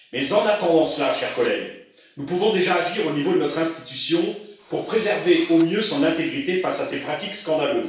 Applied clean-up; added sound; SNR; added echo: none; Drill; 19 dB; reverberation time 0.6 s.